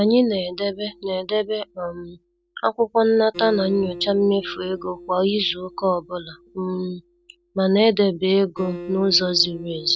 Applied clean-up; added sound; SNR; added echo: none; Acoustic guitar; 18 dB; none.